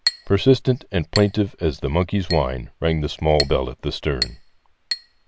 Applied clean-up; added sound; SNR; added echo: none; Chink, clink; 11 dB; none.